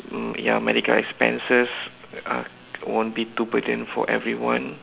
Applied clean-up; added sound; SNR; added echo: none; none; none; none.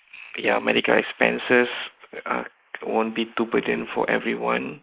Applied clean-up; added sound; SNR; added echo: neural mask model Resemble Enhance denoiser.